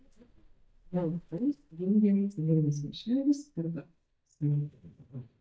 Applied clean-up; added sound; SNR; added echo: neural mask model DeepFilterNet 3.